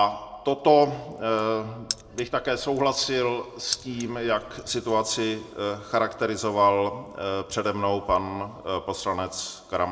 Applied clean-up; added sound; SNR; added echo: none; Keys jangling; 13 dB; reverberation time 0.6 s.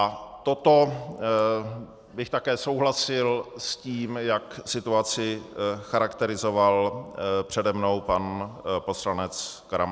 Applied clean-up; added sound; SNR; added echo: none; none; none; none.